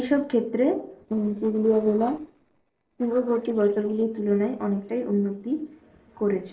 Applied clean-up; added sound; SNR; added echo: neural separator model SepFormer DNS4.